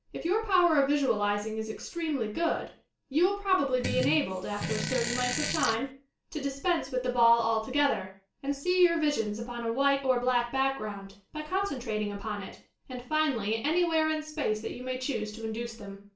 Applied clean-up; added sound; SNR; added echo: none; Fart; 5 dB; reverberation time 0.3 s.